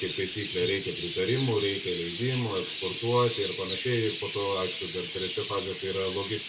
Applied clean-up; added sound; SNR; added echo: none; Chirp, tweet; 7 dB; reverberation time 0.2 s.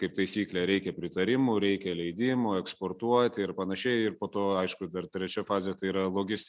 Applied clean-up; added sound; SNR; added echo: none; none; none; none.